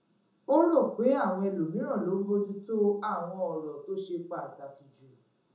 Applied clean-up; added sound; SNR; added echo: none; none; none; reverberation time 0.5 s.